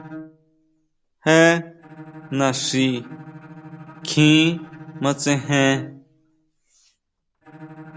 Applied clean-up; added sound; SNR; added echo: none; Bowed string instrument; 18 dB; none.